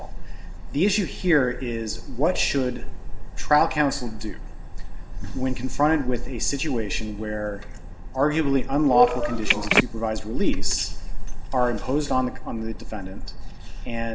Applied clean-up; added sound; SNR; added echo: none; Telephone; 0 dB; reverberation time 0.6 s.